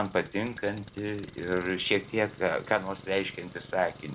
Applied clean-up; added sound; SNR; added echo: none; Engine; 16 dB; none.